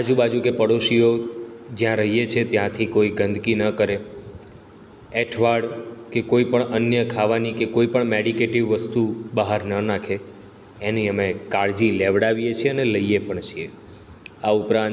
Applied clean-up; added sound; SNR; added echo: none; none; none; none.